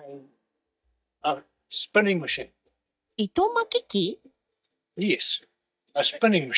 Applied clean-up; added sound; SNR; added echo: neural mask model DeepFilterNet 3.